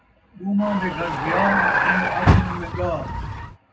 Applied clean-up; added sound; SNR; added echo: none; Vehicle; -5 dB; reverberation time 0.3 s.